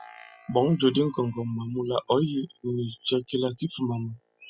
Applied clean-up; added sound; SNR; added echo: classical method spectral subtraction.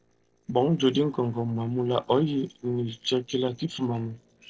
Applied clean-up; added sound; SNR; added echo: neural separator model SepFormer DNS4.